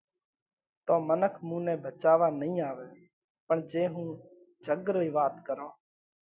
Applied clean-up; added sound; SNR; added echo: none; none; none; none.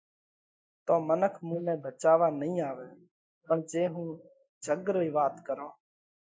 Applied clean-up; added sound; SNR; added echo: neural mask model Resemble Enhance denoiser.